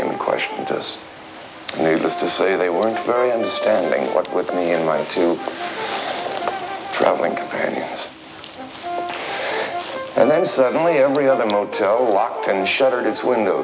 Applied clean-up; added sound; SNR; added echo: none; Brass instrument; 11 dB; none.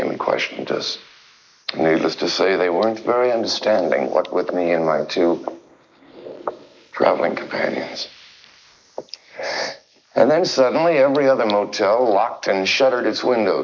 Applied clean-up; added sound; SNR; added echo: neural mask model Resemble Enhance denoiser.